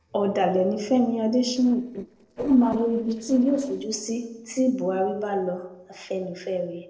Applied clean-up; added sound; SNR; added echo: neural separator model SepFormer DNS4.